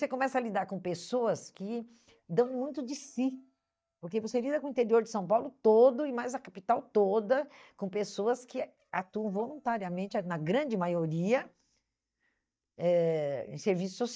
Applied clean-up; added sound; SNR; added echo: neural mask model DeepFilterNet 3.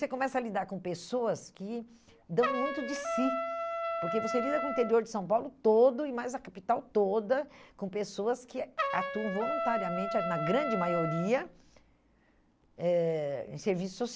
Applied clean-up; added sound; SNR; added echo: none; Trumpet; 6 dB; none.